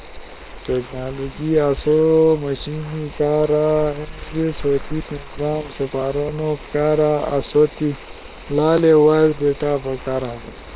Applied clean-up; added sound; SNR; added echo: neural separator model SepFormer WHAM!.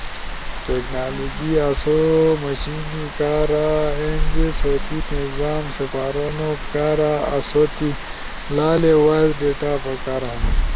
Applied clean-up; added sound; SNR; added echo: none; Rain; 3 dB; none.